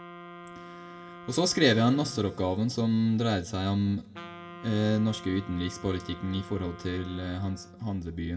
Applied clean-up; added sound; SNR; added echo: none; Wind instrument, woodwind instrument; 17 dB; reverberation time 0.7 s.